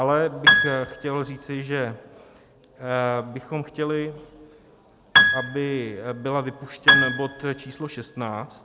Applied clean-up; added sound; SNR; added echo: none; Piano; -5 dB; none.